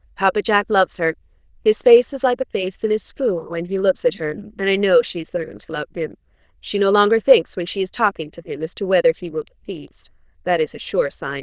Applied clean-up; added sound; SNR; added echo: neural diffusion model UNIVERSE++.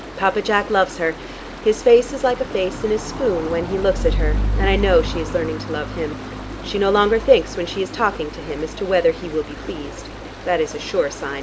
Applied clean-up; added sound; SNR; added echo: none; Stream; 6 dB; none.